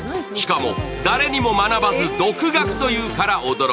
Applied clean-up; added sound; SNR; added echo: none; none; none; none.